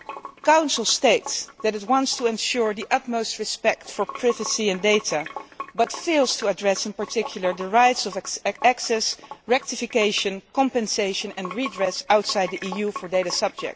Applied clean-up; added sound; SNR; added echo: none; Sink (filling or washing) / Water; 17 dB; none.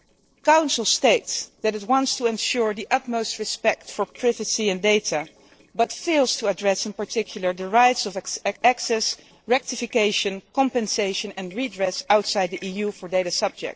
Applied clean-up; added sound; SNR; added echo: neural separator model SepFormer DNS4.